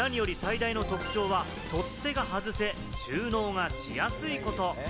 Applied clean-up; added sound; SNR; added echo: none; Bird; 16 dB; none.